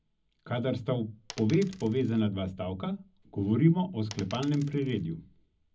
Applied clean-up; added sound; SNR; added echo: none; Coin (dropping); 19 dB; reverberation time 0.4 s.